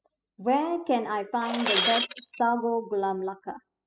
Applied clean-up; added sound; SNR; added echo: classical method spectral subtraction.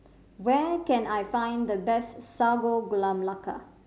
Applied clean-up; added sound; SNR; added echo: none; none; none; none.